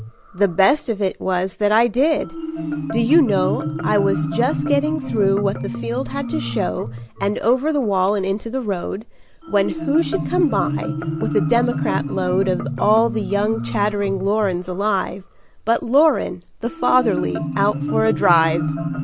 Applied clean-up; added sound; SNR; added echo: none; Marimba, xylophone; 6 dB; none.